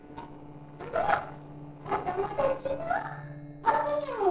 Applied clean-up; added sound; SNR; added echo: neural separator model SepFormer DNS4.